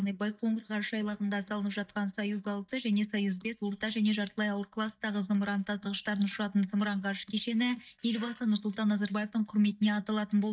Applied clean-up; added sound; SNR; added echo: neural mask model DeepFilterNet 3.